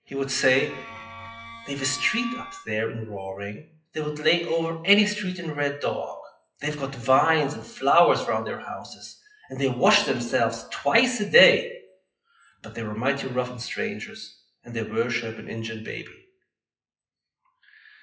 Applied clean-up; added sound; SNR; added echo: classical method WPE with log-MMSE.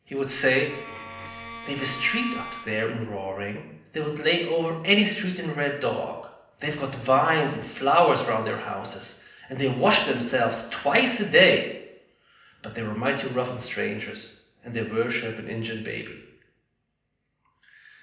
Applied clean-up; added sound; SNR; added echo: none; Bowed string instrument; 13 dB; reverberation time 0.8 s.